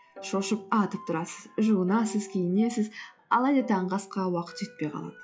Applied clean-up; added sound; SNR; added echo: classical method log-MMSE.